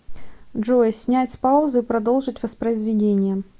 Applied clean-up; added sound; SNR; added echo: none; none; none; none.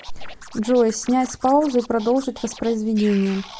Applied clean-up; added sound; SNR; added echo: none; Scratching (performance technique); 20 dB; none.